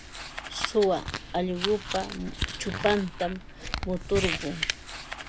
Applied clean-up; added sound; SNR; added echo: none; Crumpling, crinkling; 5 dB; none.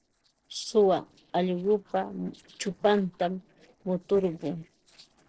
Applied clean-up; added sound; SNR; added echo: neural separator model SepFormer DNS4.